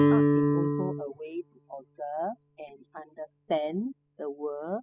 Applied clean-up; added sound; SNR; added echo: classical method spectral subtraction.